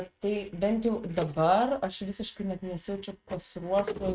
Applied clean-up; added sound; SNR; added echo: neural mask model RNNoise.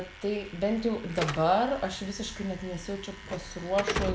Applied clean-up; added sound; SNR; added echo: none; Slam / Alarm; 8 dB; none.